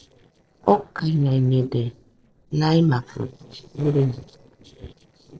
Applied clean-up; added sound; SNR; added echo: neural separator model SepFormer DNS4.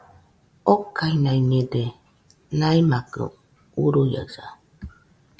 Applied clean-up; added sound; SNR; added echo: none; none; none; none.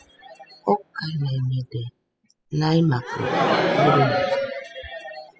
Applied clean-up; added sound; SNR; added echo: classical method spectral subtraction.